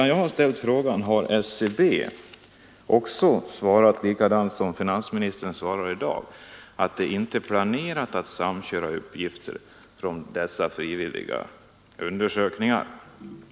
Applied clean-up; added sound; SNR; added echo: none; none; none; none.